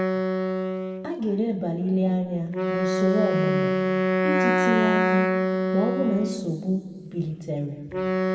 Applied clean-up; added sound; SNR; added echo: none; Wind instrument, woodwind instrument; -2 dB; reverberation time 1.8 s.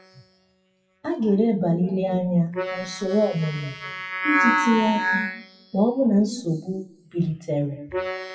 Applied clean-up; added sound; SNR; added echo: classical method WPE with log-MMSE.